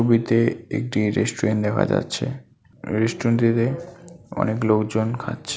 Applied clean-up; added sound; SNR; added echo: none; none; none; none.